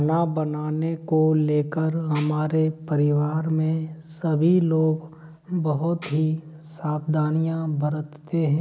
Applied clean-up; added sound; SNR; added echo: none; Tambourine; 6 dB; none.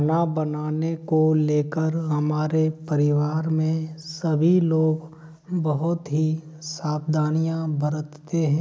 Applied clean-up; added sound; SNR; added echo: none; none; none; none.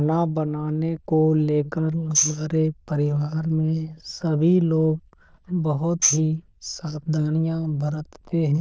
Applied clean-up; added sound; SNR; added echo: neural diffusion model UNIVERSE++.